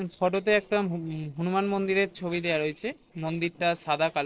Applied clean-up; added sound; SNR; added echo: neural separator model SepFormer DNS4.